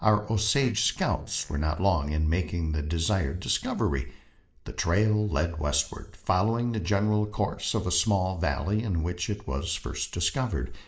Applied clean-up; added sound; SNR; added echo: neural mask model DeepFilterNet 3.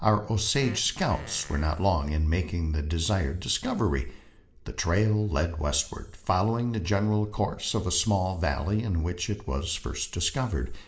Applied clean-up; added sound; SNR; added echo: none; Fart; 18 dB; reverberation time 0.5 s.